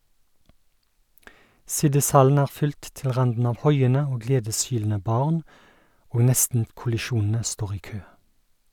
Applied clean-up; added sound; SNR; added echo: none; none; none; none.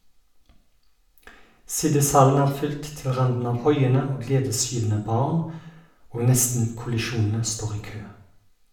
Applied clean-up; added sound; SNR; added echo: none; none; none; reverberation time 0.6 s.